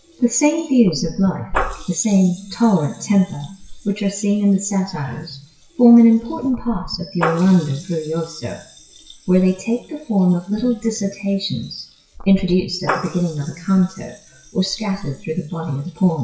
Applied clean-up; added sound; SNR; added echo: classical method WPE with log-MMSE.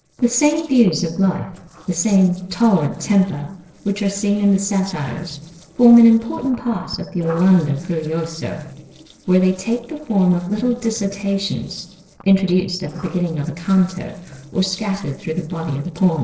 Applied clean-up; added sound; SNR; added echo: neural separator model SepFormer DNS4.